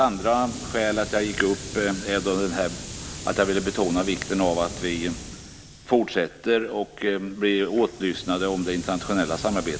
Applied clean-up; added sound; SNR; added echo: none; Hiss; 12 dB; none.